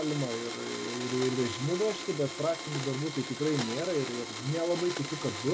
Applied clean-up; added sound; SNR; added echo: none; Domestic sounds, home sounds; 7 dB; none.